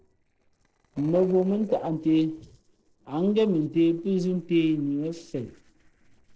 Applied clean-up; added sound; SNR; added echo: neural separator model SepFormer DNS4.